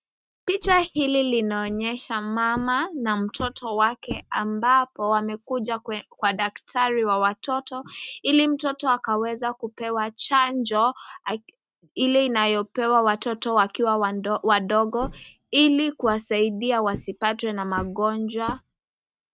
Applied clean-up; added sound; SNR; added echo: neural mask model RNNoise.